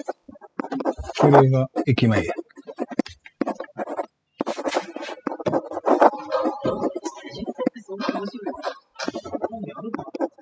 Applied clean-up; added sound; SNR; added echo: classical method spectral subtraction.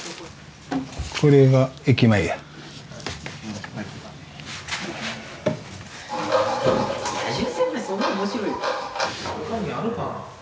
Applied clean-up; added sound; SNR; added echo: none; none; none; none.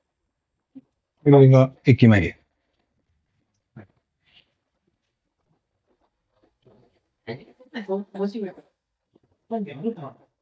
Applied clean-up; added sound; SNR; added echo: neural mask model DeepFilterNet 3.